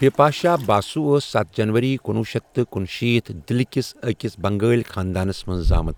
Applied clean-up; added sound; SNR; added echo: none; Toilet flush; 10 dB; none.